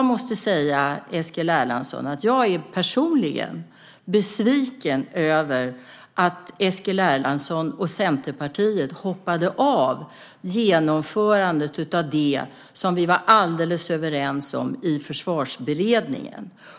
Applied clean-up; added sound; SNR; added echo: none; none; none; none.